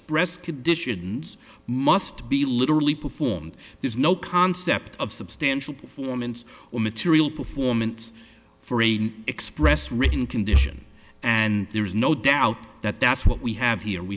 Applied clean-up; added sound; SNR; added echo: none; none; none; none.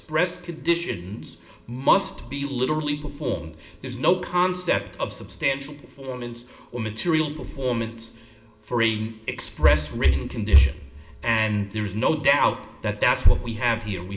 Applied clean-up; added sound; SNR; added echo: none; none; none; reverberation time 0.6 s.